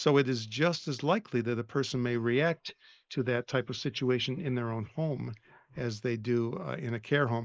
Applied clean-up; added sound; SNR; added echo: neural mask model Resemble Enhance denoiser.